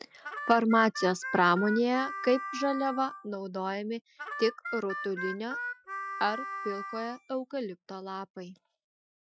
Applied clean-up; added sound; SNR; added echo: classical method Wiener filter.